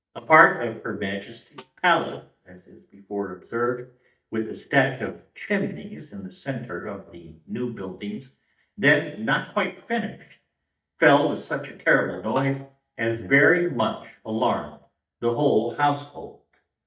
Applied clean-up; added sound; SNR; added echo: neural mask model DeepFilterNet 3.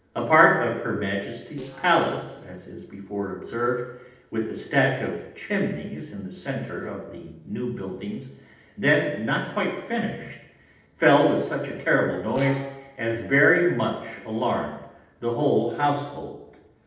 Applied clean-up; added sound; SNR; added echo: neural separator model SepFormer DNS4.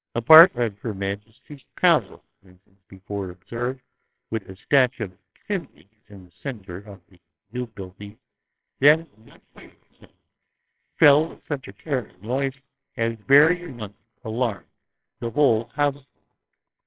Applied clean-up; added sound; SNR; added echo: neural separator model SepFormer WHAMR!.